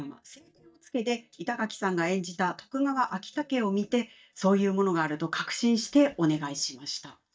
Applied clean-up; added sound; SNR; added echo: neural mask model DeepFilterNet 3.